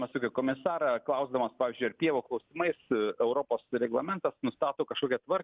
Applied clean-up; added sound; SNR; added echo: none; none; none; none.